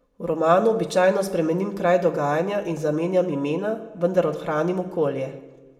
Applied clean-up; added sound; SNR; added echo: none; none; none; reverberation time 0.5 s.